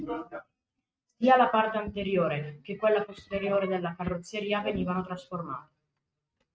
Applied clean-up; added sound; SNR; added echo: neural mask model RNNoise.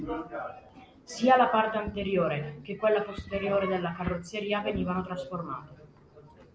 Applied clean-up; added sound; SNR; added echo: none; Fireworks; 18 dB; none.